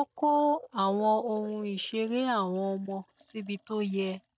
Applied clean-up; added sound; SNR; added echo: neural mask model DeepFilterNet 3.